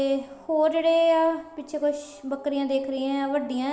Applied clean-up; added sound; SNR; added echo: none; none; none; none.